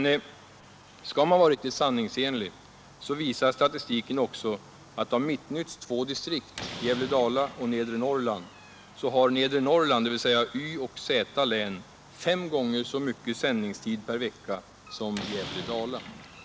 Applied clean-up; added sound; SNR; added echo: none; Slam; 18 dB; none.